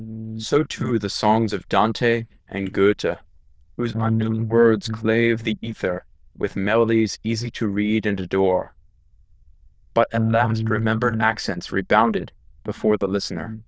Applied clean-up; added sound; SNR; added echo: neural diffusion model UNIVERSE++.